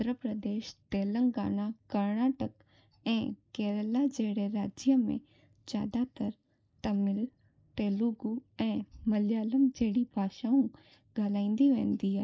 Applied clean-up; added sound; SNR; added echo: neural mask model Resemble Enhance denoiser.